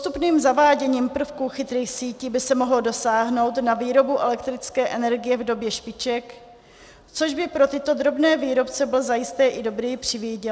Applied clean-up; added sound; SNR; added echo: none; none; none; none.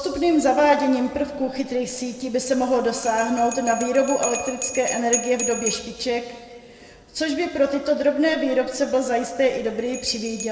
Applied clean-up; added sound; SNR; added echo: none; Bell; 13 dB; reverberation time 1.8 s.